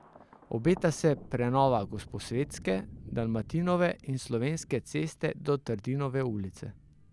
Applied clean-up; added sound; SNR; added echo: none; Thunder; 19 dB; none.